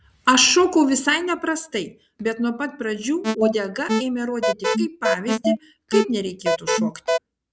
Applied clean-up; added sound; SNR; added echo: none; Alarm; 0 dB; none.